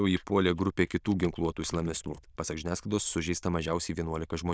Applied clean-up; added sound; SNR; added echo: neural diffusion model UNIVERSE++.